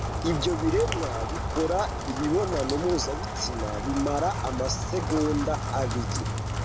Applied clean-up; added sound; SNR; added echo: none; Rain; 1 dB; none.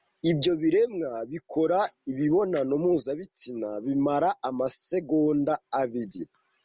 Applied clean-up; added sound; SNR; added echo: none; none; none; none.